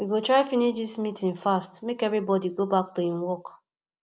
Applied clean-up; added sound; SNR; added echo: none; none; none; none.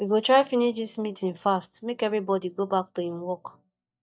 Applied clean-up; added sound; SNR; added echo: neural mask model DeepFilterNet 3.